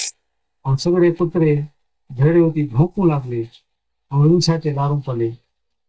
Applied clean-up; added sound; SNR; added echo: neural mask model DeepFilterNet 3.